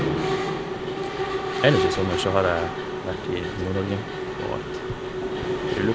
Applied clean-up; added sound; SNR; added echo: none; Mechanisms; -1 dB; none.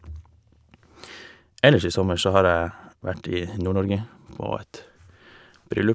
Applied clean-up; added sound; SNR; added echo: none; none; none; none.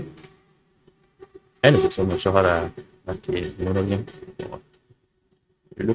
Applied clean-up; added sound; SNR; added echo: neural mask model RNNoise.